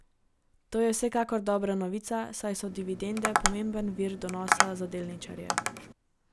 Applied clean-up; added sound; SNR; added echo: none; Tap; 0 dB; none.